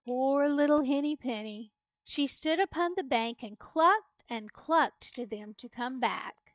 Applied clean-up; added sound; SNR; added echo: neural mask model DeepFilterNet 3.